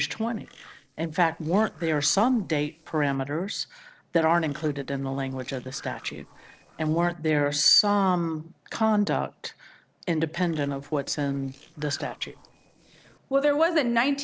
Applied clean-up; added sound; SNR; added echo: neural separator model SepFormer DNS4.